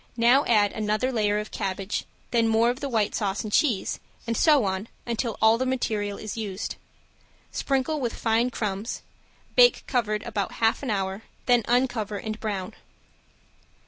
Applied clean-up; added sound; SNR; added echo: none; none; none; none.